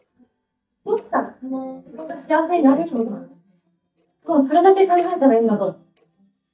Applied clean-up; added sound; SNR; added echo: neural mask model DeepFilterNet 3.